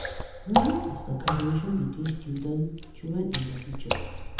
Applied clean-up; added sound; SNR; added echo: none; Water / Splash, splatter; 0 dB; reverberation time 1.3 s.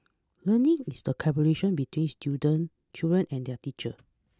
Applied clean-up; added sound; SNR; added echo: none; none; none; none.